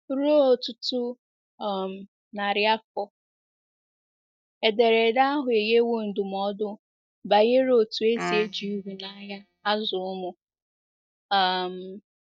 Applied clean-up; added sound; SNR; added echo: neural mask model DeepFilterNet 3.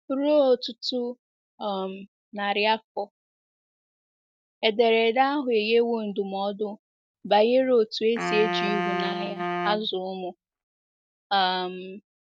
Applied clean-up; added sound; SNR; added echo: neural mask model RNNoise.